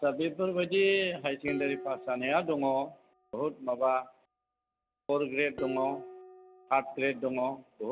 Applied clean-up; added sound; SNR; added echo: none; Dishes, pots, and pans; 16 dB; none.